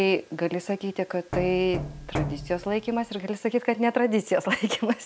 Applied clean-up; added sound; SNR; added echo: none; Knock; 8 dB; none.